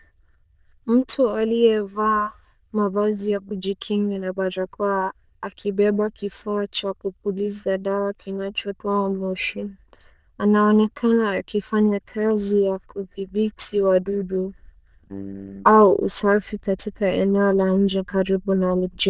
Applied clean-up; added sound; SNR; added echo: neural diffusion model UNIVERSE++.